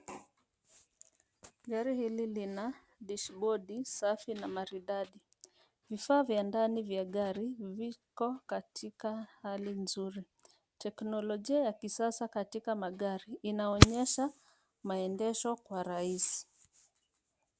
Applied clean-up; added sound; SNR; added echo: none; none; none; none.